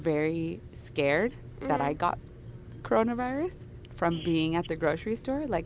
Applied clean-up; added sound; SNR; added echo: none; none; none; none.